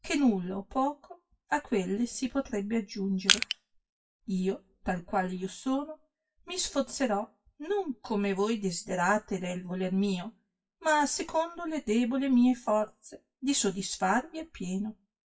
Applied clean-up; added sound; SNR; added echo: classical method WPE with log-MMSE.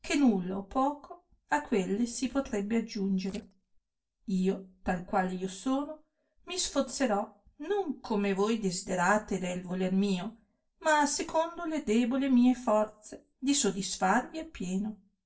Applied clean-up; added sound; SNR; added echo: neural separator model SepFormer DNS4.